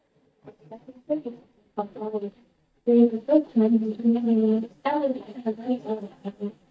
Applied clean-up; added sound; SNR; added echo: neural mask model DeepFilterNet 3.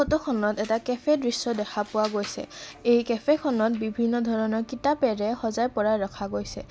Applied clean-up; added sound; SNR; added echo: none; none; none; none.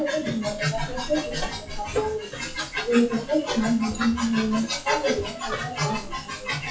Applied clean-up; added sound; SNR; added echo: classical method WPE with log-MMSE.